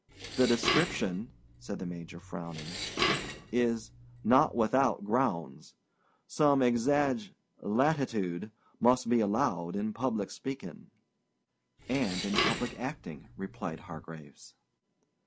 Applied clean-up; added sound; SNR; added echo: none; Dishes, pots, and pans; 5 dB; none.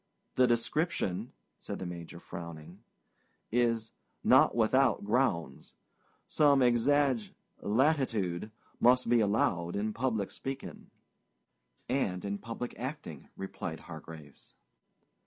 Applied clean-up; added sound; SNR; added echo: none; none; none; none.